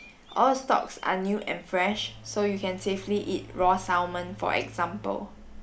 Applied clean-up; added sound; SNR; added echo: none; Engine / Domestic sounds, home sounds + Bird vocalization, bird call, bird song; 18 dB; none.